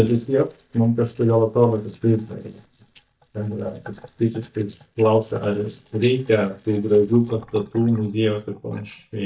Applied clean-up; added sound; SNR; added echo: neural mask model DeepFilterNet 3.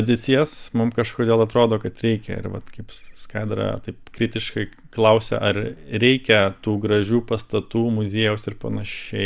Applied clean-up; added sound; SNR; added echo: none; none; none; none.